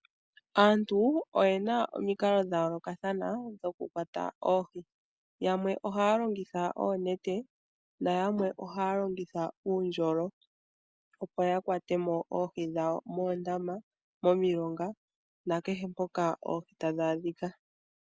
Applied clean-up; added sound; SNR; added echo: none; none; none; none.